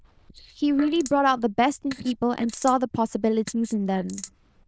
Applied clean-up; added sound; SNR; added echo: neural diffusion model UNIVERSE++.